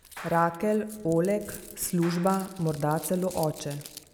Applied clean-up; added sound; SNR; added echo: none; Clapping + Crumpling, crinkling; 17 dB; none.